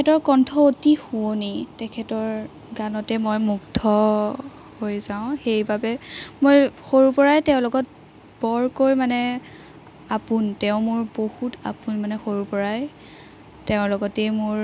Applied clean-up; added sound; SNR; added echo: none; none; none; none.